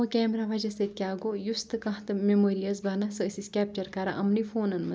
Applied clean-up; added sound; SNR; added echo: none; none; none; none.